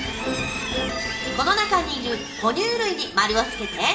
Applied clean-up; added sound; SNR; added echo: none; Livestock, farm animals, working animals; 12 dB; reverberation time 0.8 s.